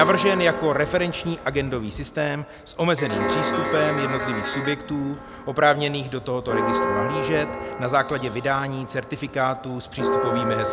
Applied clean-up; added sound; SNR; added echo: none; Guitar + Church bell; 4 dB; none.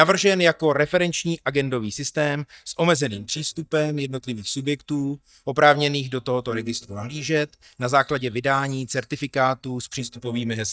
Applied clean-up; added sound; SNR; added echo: neural mask model DeepFilterNet 3.